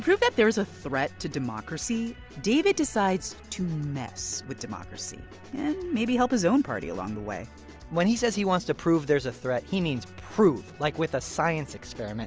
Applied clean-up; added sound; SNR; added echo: none; none; none; none.